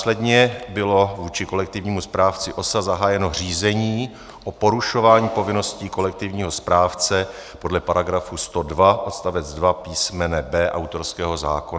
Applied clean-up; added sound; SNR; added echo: none; none; none; none.